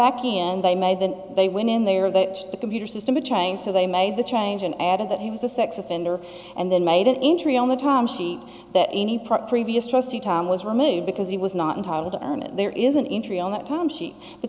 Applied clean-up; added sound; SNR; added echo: none; none; none; none.